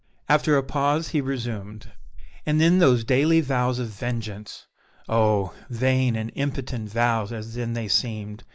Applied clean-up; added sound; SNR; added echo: neural mask model Resemble Enhance denoiser.